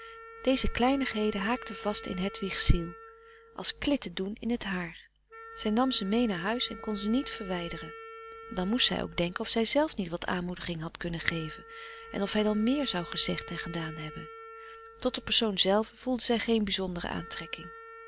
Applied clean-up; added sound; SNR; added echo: none; Wind instrument, woodwind instrument; 17 dB; none.